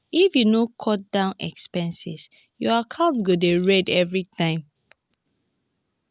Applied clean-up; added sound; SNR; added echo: none; none; none; none.